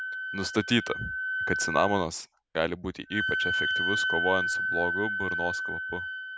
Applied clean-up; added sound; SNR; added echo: none; Wind instrument, woodwind instrument; 0 dB; none.